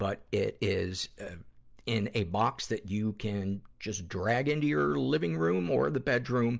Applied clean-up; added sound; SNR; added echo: none; none; none; none.